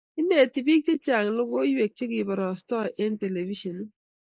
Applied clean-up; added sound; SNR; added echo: neural mask model Resemble Enhance denoiser.